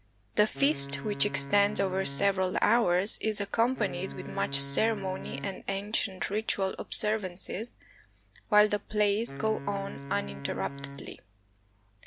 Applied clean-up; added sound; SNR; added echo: none; Wind instrument, woodwind instrument; 13 dB; none.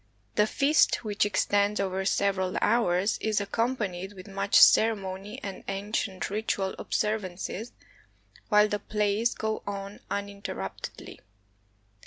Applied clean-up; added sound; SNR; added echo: none; none; none; none.